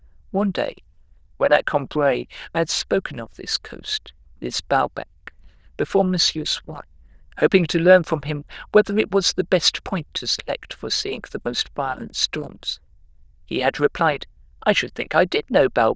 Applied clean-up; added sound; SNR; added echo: neural diffusion model UNIVERSE++.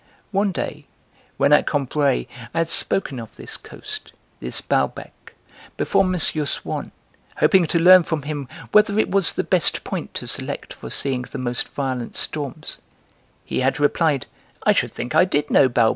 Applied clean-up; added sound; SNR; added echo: none; none; none; none.